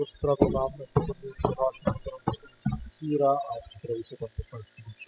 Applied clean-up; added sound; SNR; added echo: classical method spectral subtraction.